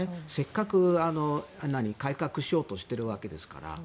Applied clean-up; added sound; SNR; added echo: none; none; none; none.